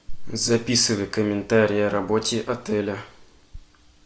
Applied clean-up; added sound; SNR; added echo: none; none; none; none.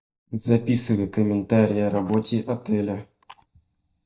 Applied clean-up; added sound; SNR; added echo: neural mask model DeepFilterNet 3.